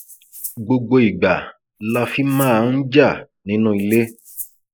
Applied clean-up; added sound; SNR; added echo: neural mask model Resemble Enhance denoiser.